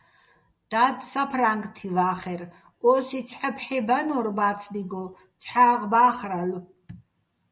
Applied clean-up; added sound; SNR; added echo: none; none; none; none.